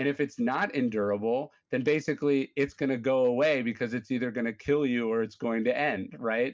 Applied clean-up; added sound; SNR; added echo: none; none; none; none.